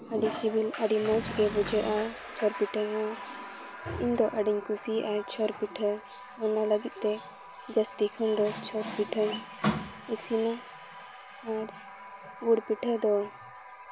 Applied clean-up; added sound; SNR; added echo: none; Water tap, faucet + Cupboard open or close; 10 dB; none.